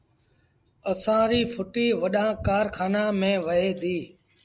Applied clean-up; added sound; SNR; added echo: none; none; none; none.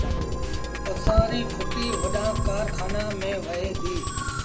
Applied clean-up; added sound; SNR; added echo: none; Musical instrument; -4 dB; reverberation time 0.4 s.